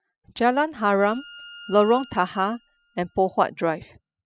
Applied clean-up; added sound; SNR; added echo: classical method spectral subtraction.